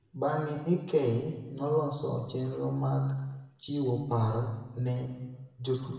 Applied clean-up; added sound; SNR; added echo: none; none; none; reverberation time 1.0 s.